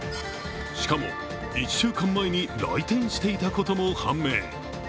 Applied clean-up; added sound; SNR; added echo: none; none; none; none.